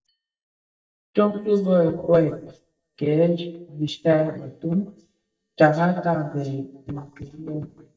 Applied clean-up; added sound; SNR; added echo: neural mask model DeepFilterNet 3.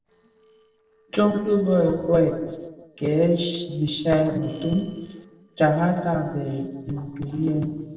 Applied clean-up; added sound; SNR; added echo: neural separator model SepFormer DNS4.